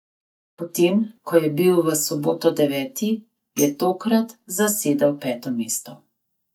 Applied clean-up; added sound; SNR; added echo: neural mask model DeepFilterNet 3.